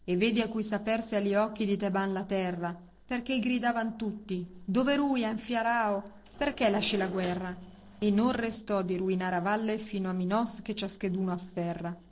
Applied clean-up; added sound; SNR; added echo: neural separator model SepFormer DNS4.